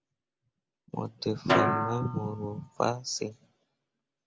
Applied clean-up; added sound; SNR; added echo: none; Snare drum; -2 dB; none.